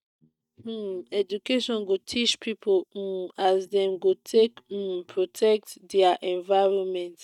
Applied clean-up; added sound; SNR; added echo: neural mask model DeepFilterNet 3.